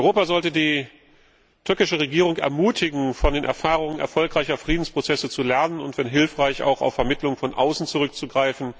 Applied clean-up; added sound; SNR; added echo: none; none; none; none.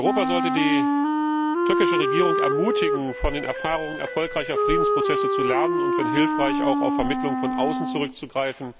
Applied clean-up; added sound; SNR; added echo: none; Wind instrument, woodwind instrument; -3 dB; none.